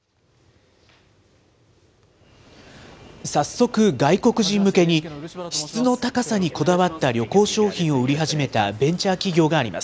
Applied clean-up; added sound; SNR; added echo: none; none; none; none.